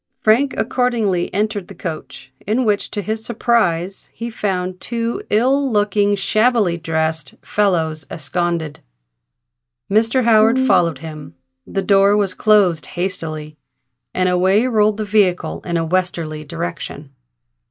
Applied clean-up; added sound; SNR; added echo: neural mask model DeepFilterNet 3.